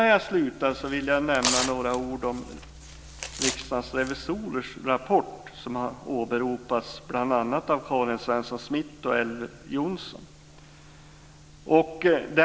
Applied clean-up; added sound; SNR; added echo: none; Tearing; 7 dB; none.